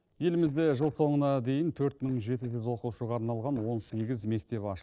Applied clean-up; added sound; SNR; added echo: neural separator model SepFormer DNS4.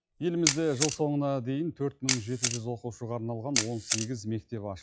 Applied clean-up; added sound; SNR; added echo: classical method log-MMSE.